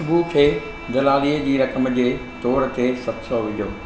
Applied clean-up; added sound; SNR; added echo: none; Bowed string instrument; 19 dB; none.